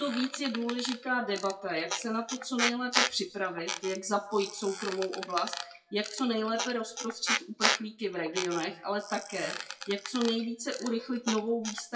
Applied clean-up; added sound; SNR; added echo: classical method WPE with log-MMSE.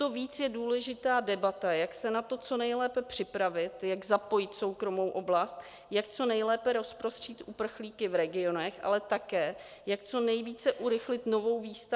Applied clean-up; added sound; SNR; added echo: none; none; none; none.